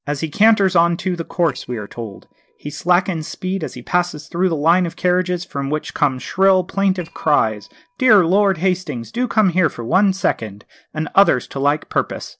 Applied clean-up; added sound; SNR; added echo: neural separator model SepFormer DNS4.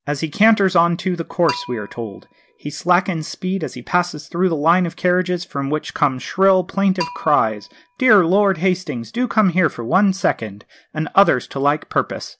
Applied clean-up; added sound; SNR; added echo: none; Bell; 18 dB; none.